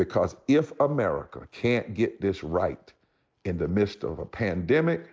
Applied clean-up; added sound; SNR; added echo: none; none; none; none.